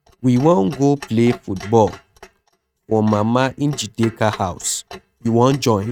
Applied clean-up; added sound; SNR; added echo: neural mask model RNNoise.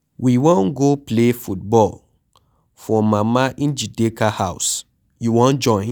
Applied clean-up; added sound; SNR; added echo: none; none; none; none.